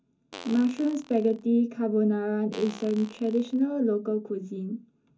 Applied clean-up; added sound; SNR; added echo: none; Fart; 20 dB; reverberation time 0.3 s.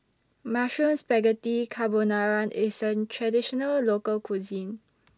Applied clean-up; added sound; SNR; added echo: none; none; none; none.